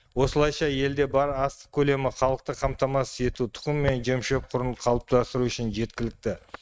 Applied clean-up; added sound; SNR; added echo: neural mask model RNNoise.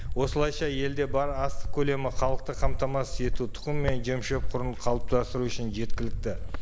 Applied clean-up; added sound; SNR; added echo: none; Cricket; -2 dB; none.